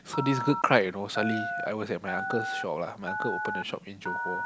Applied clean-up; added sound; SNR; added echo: none; Telephone; 5 dB; none.